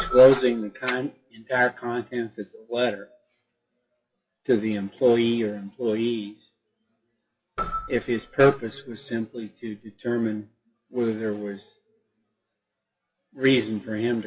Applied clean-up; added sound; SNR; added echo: classical method WPE with log-MMSE.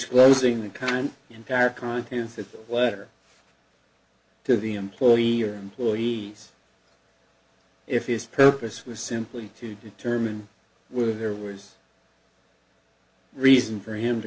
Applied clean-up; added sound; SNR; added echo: none; none; none; none.